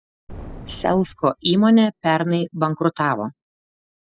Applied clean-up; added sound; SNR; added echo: classical method spectral subtraction.